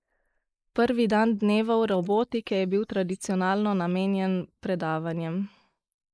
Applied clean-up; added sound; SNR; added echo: neural mask model Resemble Enhance denoiser.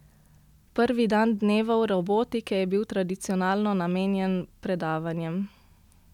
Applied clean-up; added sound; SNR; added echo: none; none; none; none.